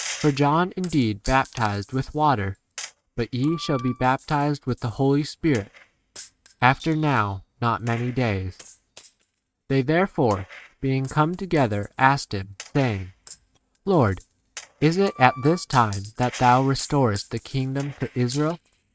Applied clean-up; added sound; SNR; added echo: neural mask model RNNoise.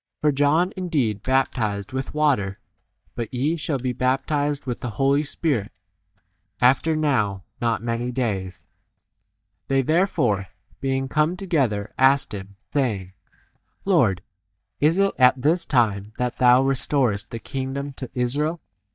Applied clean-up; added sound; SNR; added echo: neural mask model DeepFilterNet 3.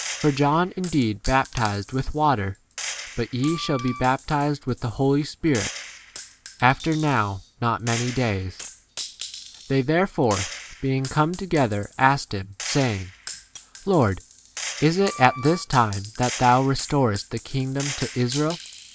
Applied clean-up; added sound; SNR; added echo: none; Wind instrument, woodwind instrument + Gunshot, gunfire; 14 dB; none.